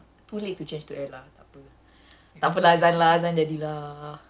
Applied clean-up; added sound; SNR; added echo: none; none; none; none.